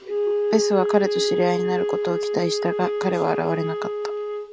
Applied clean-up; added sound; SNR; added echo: none; Wind instrument, woodwind instrument; -1 dB; none.